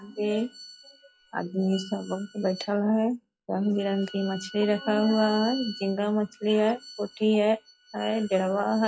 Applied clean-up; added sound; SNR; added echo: classical method log-MMSE.